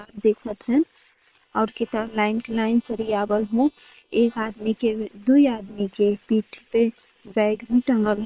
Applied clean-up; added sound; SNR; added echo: neural separator model SepFormer WHAM!.